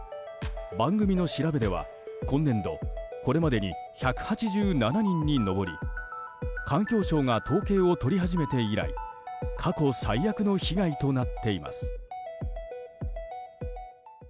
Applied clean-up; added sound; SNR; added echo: none; none; none; none.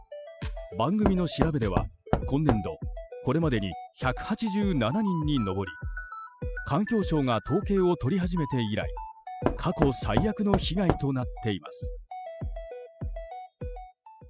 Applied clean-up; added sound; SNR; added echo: classical method spectral subtraction.